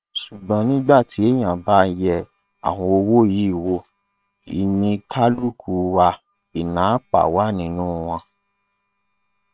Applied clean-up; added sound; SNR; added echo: neural separator model SepFormer WHAM!.